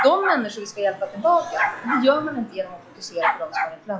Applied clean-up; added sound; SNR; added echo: classical method log-MMSE.